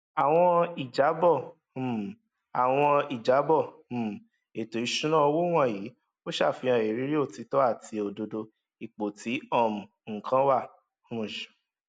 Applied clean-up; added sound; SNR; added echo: none; none; none; none.